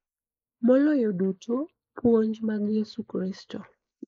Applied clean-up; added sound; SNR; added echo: neural mask model Resemble Enhance denoiser.